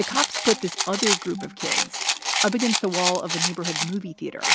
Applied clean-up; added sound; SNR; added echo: none; Rattle; -1 dB; none.